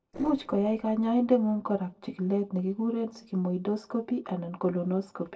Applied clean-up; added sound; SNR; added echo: neural separator model SepFormer DNS4.